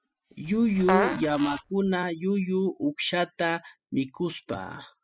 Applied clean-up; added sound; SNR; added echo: classical method spectral subtraction.